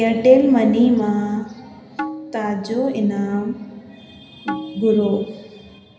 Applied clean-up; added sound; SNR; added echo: none; Tabla; 14 dB; reverberation time 0.5 s.